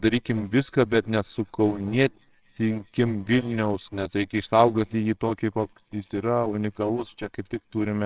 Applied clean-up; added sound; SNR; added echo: neural separator model SepFormer WHAMR!.